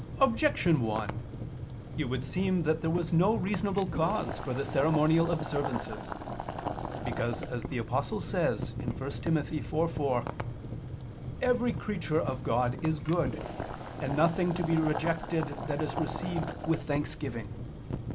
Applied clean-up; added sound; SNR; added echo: none; Boiling; 6 dB; none.